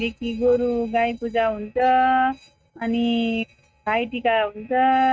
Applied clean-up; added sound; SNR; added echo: neural mask model RNNoise.